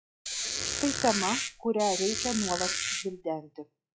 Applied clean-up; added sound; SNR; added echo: classical method log-MMSE.